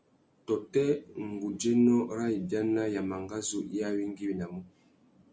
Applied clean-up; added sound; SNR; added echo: none; none; none; none.